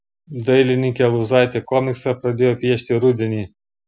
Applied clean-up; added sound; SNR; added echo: none; none; none; none.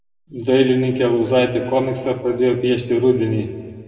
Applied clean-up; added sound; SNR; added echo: none; none; none; reverberation time 1.5 s.